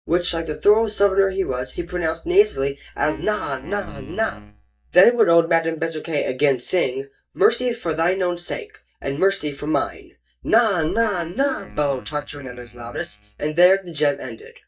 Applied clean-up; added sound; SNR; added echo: neural mask model DeepFilterNet 3.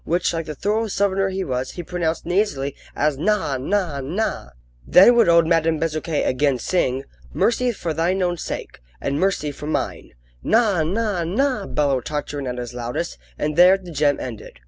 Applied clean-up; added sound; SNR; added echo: none; none; none; none.